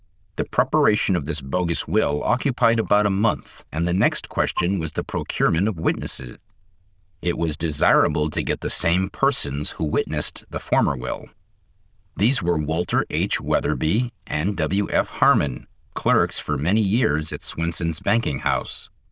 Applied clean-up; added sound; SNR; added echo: neural diffusion model UNIVERSE++.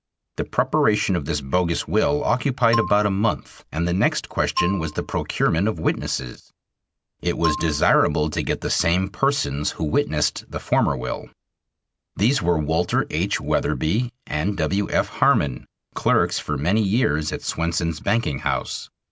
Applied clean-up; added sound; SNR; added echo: none; Marimba, xylophone; 10 dB; none.